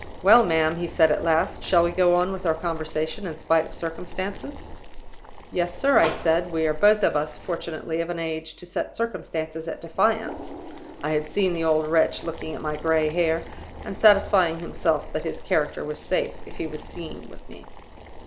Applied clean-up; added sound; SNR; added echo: none; Water + Boiling; 13 dB; none.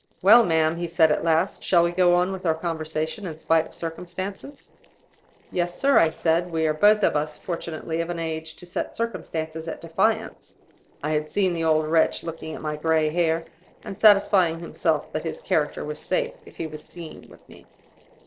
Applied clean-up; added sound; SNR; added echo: neural separator model SepFormer DNS4.